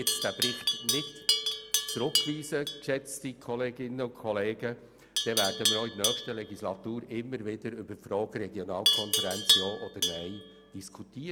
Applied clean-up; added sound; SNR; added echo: none; Livestock, farm animals, working animals; -2 dB; none.